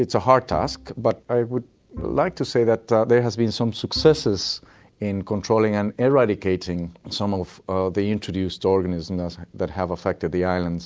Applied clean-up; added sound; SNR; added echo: none; Bowed string instrument; 19 dB; none.